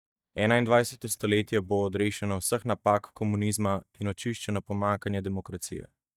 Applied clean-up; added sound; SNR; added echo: neural mask model DeepFilterNet 3.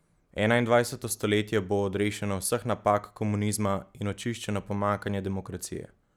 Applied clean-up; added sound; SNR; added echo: none; none; none; none.